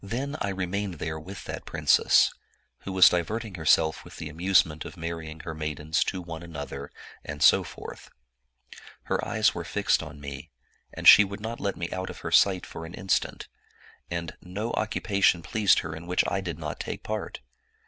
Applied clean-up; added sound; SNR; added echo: none; none; none; none.